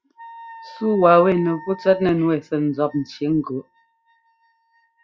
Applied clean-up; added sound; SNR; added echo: classical method log-MMSE.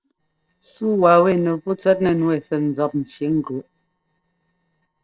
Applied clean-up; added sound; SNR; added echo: neural separator model SepFormer DNS4.